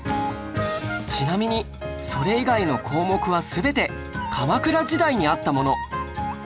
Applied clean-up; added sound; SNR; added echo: none; none; none; none.